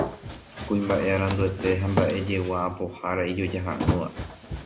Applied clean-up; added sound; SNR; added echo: none; Run; 6 dB; none.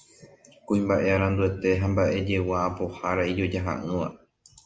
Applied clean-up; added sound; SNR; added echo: none; none; none; none.